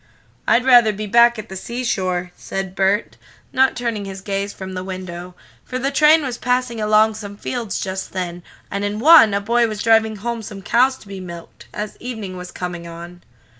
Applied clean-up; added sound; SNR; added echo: none; none; none; none.